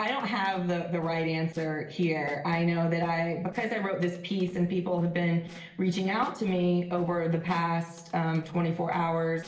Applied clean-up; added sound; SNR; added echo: neural separator model SepFormer DNS4.